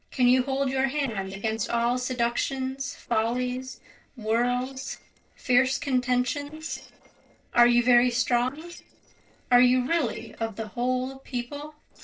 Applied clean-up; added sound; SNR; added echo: neural separator model SepFormer DNS4.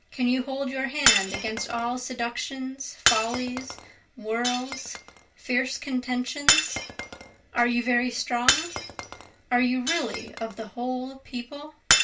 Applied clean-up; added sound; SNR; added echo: none; Shatter; 1 dB; reverberation time 0.2 s.